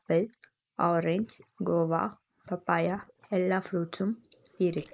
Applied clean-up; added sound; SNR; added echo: neural mask model Resemble Enhance denoiser.